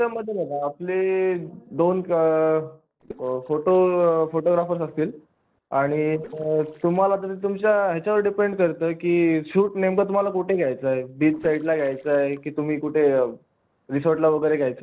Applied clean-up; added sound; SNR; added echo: neural separator model SepFormer DNS4.